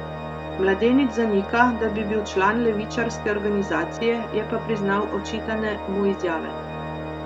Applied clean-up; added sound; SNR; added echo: none; Organ; 8 dB; none.